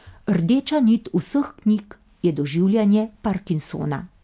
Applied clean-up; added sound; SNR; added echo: none; none; none; none.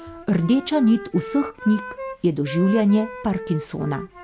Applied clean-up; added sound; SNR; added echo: none; Wind instrument, woodwind instrument; 13 dB; none.